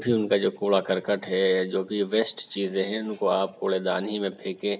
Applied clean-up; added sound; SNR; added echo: none; none; none; none.